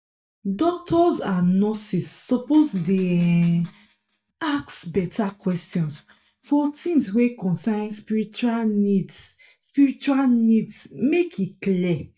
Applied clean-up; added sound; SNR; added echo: neural mask model DeepFilterNet 3.